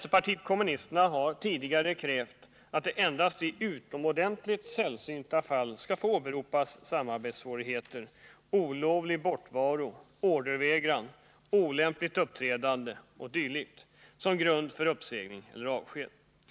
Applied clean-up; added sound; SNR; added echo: none; none; none; none.